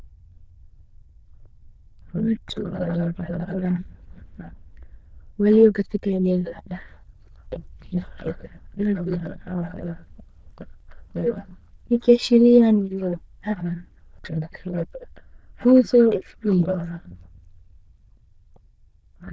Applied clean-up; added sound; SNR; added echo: neural diffusion model UNIVERSE++.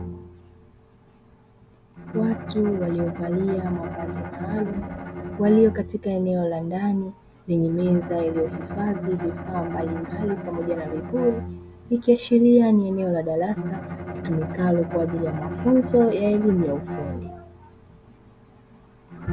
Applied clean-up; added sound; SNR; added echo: none; Bowed string instrument; 10 dB; none.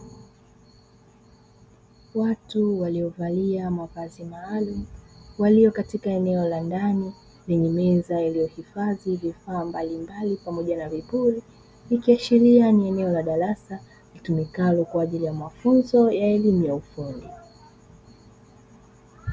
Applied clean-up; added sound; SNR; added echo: none; none; none; none.